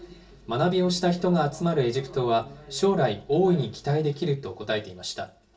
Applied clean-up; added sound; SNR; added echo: none; none; none; reverberation time 0.2 s.